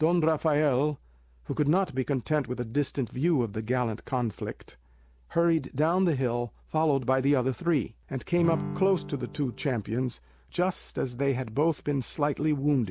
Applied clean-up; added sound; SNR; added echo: none; Acoustic guitar / Strum; 9 dB; none.